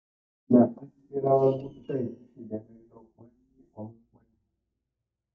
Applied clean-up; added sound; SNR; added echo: neural mask model DeepFilterNet 3.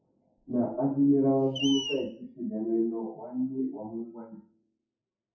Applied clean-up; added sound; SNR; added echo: classical method WPE with log-MMSE.